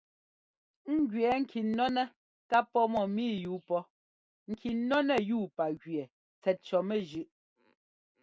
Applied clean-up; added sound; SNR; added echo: none; none; none; none.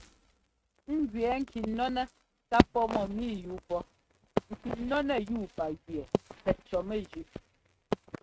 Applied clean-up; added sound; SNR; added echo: neural mask model RNNoise.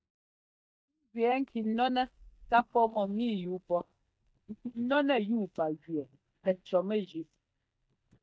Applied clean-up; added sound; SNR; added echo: neural mask model DeepFilterNet 3.